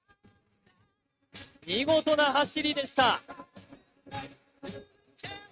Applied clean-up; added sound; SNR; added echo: neural mask model RNNoise.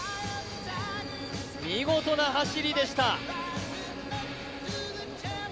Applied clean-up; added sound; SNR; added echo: none; Bowed string instrument; 12 dB; none.